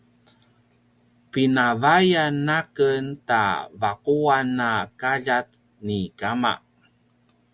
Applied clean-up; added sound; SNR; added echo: none; none; none; none.